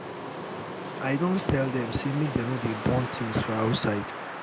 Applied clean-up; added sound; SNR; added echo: none; Wind; 8 dB; none.